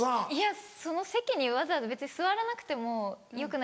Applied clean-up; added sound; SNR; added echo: none; none; none; none.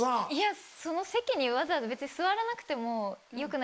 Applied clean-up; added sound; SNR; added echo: neural mask model Resemble Enhance denoiser.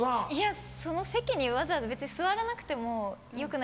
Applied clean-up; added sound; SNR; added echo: none; Motorcycle; 16 dB; none.